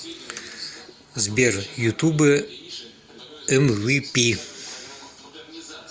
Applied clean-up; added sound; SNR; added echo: none; none; none; none.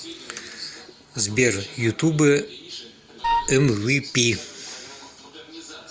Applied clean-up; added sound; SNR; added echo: none; Wind instrument, woodwind instrument; 0 dB; none.